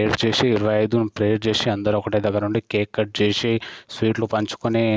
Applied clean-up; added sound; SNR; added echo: none; none; none; none.